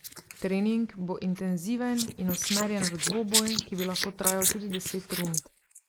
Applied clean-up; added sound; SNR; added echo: neural mask model Resemble Enhance denoiser.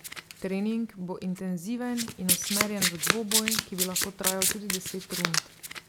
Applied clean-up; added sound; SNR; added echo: none; Domestic sounds, home sounds; -2 dB; none.